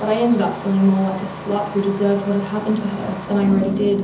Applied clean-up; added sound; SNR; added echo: none; Engine starting; 10 dB; reverberation time 0.7 s.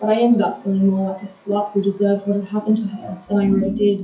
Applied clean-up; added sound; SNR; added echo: classical method WPE with log-MMSE.